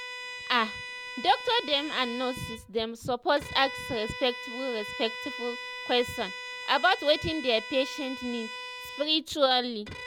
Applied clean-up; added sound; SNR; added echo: none; Bowed string instrument; 10 dB; none.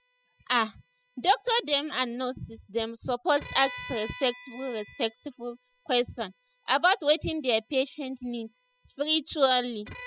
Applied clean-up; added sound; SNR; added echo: classical method spectral subtraction.